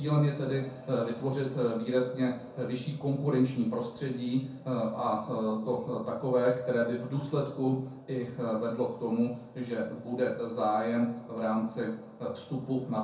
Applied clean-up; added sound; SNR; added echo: none; none; none; reverberation time 0.5 s.